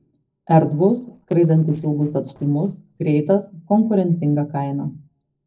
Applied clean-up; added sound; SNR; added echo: neural separator model SepFormer DNS4.